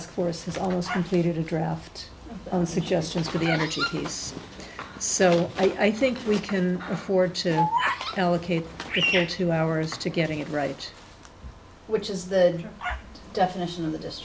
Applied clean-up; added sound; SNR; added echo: none; Bird vocalization, bird call, bird song; 9 dB; none.